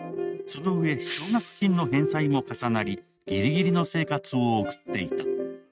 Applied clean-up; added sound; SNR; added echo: neural mask model RNNoise.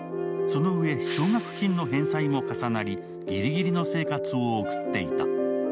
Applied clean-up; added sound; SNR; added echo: none; Wind instrument, woodwind instrument + Wind instrument, woodwind instrument; 13 dB; none.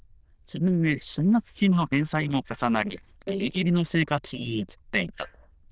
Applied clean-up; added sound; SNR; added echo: neural diffusion model UNIVERSE++.